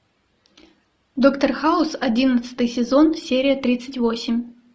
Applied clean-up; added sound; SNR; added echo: none; none; none; none.